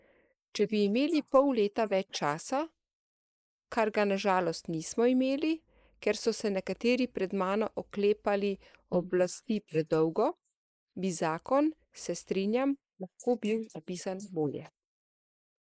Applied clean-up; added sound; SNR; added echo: neural mask model Resemble Enhance denoiser.